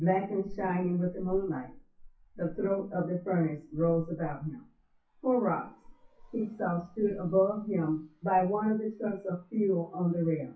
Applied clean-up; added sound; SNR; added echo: classical method WPE with log-MMSE.